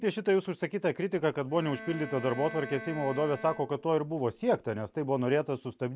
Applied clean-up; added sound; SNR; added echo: none; Bowed string instrument; 15 dB; none.